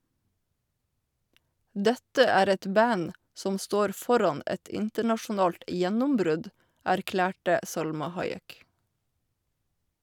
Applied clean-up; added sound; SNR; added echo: none; none; none; none.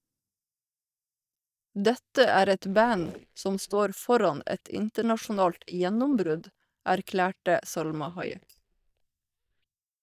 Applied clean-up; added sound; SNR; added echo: neural mask model DeepFilterNet 3.